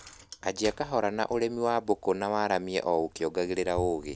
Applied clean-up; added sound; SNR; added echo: none; Bicycle; 18 dB; none.